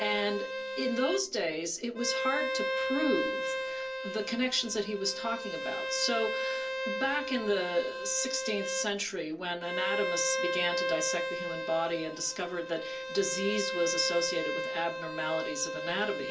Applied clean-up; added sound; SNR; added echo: none; Bowed string instrument; 2 dB; reverberation time 0.3 s.